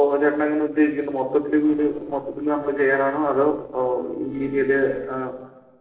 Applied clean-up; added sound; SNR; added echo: neural separator model SepFormer DNS4.